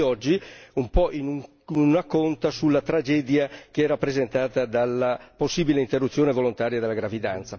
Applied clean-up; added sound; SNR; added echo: none; none; none; none.